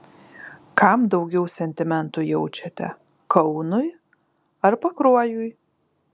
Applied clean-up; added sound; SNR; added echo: none; none; none; none.